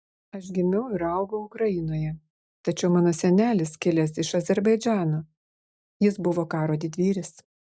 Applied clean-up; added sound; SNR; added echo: none; none; none; none.